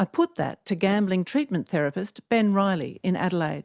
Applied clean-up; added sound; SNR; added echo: none; none; none; none.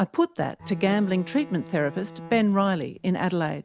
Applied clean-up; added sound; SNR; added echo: none; Bowed string instrument; 18 dB; none.